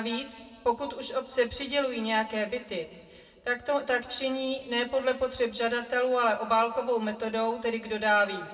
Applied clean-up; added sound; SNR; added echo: none; none; none; reverberation time 1.4 s.